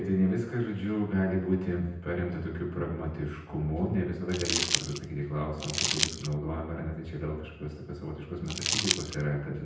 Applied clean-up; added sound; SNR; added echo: none; Crumpling, crinkling; 0 dB; reverberation time 0.9 s.